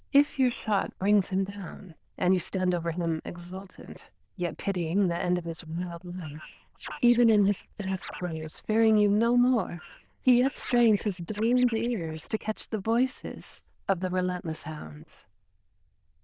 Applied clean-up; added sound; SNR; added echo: neural diffusion model UNIVERSE++.